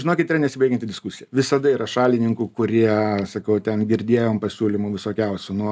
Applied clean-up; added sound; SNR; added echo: none; none; none; none.